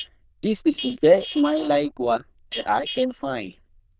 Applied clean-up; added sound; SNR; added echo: neural diffusion model UNIVERSE++.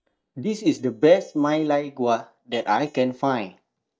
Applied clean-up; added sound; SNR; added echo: neural mask model DeepFilterNet 3.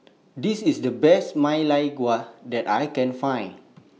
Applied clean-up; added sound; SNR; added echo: none; none; none; none.